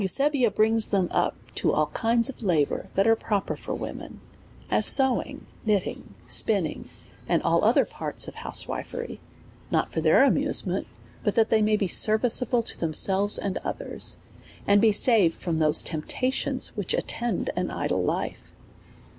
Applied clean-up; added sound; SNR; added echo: none; none; none; none.